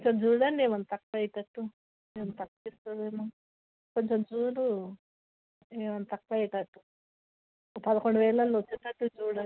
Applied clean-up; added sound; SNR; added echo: none; none; none; none.